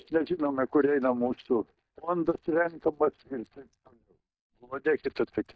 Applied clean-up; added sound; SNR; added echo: neural mask model DeepFilterNet 3.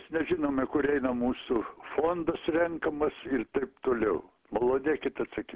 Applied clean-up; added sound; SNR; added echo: none; none; none; none.